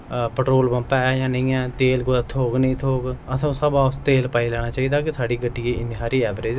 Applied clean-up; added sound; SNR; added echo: none; Bird; 14 dB; none.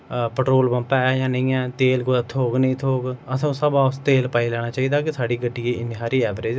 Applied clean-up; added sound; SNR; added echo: none; none; none; none.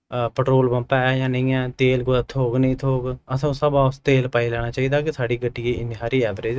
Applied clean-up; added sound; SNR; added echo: neural mask model RNNoise.